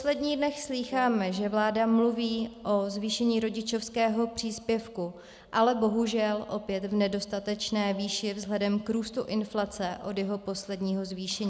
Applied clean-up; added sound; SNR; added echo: none; Wind instrument, woodwind instrument; 16 dB; none.